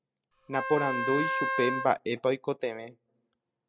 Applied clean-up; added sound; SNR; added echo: none; Wind instrument, woodwind instrument; 0 dB; none.